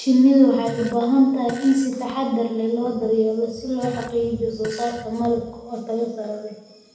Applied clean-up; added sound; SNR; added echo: none; Fart; 18 dB; reverberation time 0.9 s.